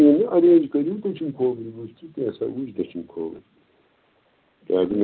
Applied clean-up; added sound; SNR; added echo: none; none; none; none.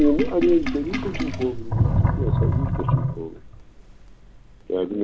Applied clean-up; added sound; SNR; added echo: none; Sink (filling or washing); -1 dB; none.